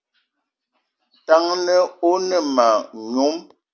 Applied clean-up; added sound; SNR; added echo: none; none; none; none.